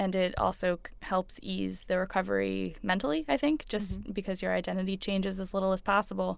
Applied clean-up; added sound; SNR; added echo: none; Bass drum; 19 dB; none.